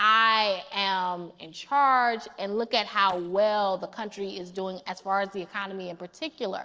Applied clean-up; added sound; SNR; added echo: neural separator model SepFormer DNS4.